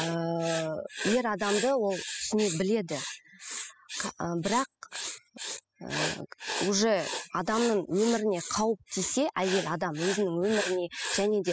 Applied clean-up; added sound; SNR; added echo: classical method spectral subtraction.